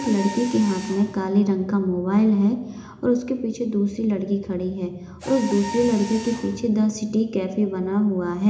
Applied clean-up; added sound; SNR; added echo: none; Mechanisms; 18 dB; reverberation time 0.8 s.